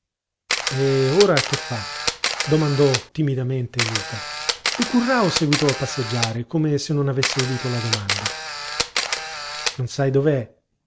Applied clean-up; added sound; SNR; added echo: none; Camera; 3 dB; none.